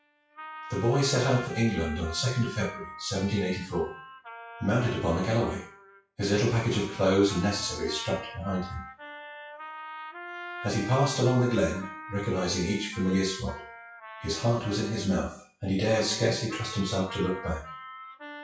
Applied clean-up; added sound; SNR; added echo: classical method WPE with log-MMSE.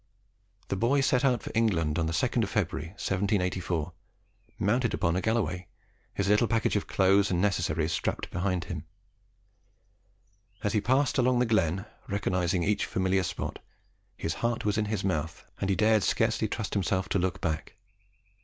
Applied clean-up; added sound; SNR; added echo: none; none; none; none.